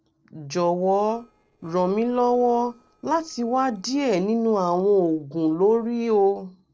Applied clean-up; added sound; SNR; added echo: neural separator model SepFormer DNS4.